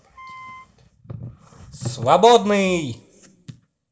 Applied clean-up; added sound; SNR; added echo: none; Wind instrument, woodwind instrument; 19 dB; reverberation time 0.4 s.